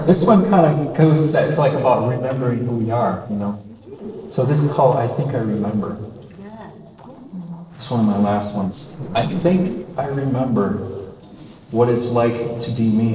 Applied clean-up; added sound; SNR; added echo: neural separator model SepFormer DNS4.